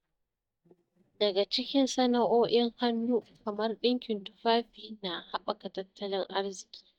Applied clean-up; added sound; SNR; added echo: neural mask model DeepFilterNet 3.